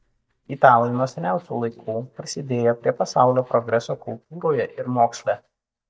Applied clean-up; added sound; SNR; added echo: neural mask model DeepFilterNet 3.